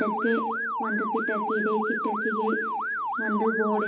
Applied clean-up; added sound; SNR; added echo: none; Motor vehicle (road) / Siren; 0 dB; reverberation time 1.0 s.